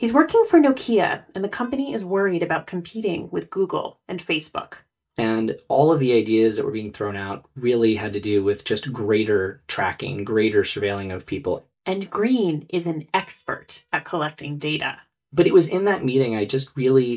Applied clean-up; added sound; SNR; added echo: neural mask model DeepFilterNet 3.